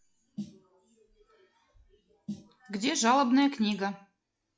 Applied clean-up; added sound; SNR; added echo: classical method log-MMSE.